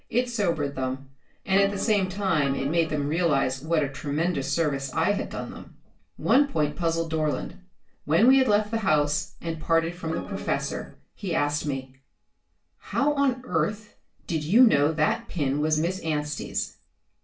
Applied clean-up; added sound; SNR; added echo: none; Organ; 11 dB; reverberation time 0.3 s.